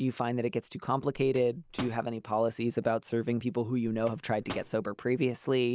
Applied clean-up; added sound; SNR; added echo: none; Microwave oven; 18 dB; none.